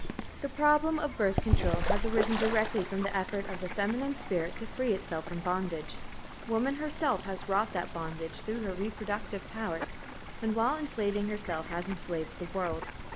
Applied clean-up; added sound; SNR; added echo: none; Bird / Fowl; 4 dB; none.